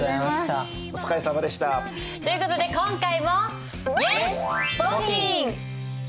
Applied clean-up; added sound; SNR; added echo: none; none; none; none.